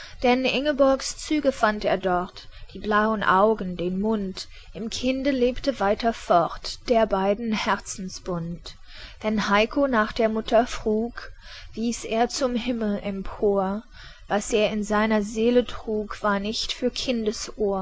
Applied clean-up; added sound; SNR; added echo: none; none; none; none.